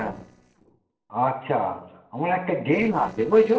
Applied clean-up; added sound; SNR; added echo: neural separator model SepFormer DNS4.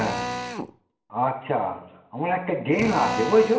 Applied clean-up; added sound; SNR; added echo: none; Drill; 8 dB; reverberation time 0.8 s.